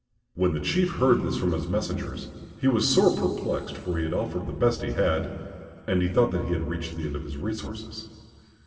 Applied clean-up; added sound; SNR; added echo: none; none; none; reverberation time 2.7 s.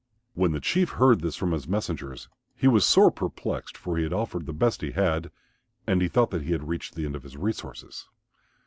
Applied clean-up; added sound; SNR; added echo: none; none; none; none.